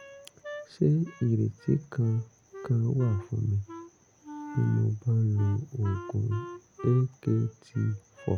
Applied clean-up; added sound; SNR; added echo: none; Wind instrument, woodwind instrument; 17 dB; none.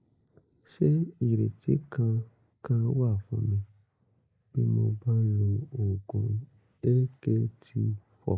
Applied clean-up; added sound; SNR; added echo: neural mask model Resemble Enhance denoiser.